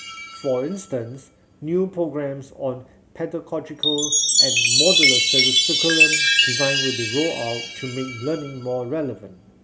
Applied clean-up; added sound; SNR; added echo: none; Chime; -4 dB; none.